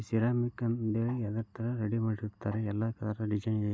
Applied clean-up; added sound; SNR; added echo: none; none; none; none.